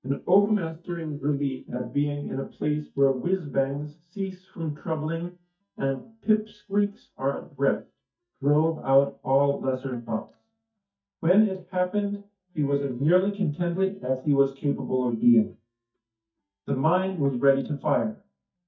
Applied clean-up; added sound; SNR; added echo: neural mask model DeepFilterNet 3.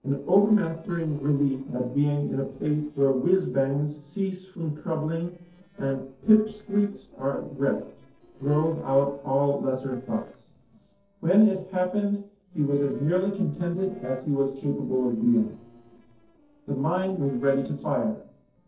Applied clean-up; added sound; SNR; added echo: neural separator model SepFormer DNS4.